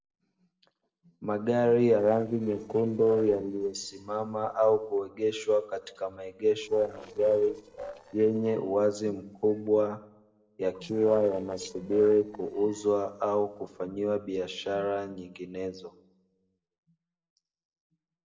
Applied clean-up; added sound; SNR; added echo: neural separator model SepFormer DNS4.